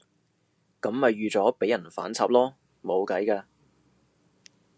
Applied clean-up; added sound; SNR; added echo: none; none; none; none.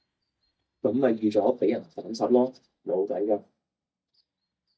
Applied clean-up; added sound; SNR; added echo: neural mask model DeepFilterNet 3.